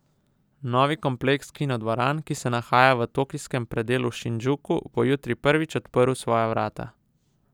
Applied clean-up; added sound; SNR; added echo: none; none; none; none.